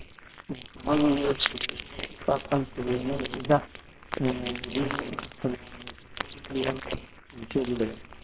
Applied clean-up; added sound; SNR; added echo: neural separator model SepFormer WHAMR!.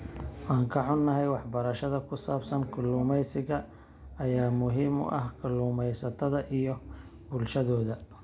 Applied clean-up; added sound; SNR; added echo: none; none; none; none.